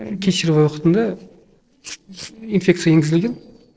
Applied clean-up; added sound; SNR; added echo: neural separator model SepFormer DNS4.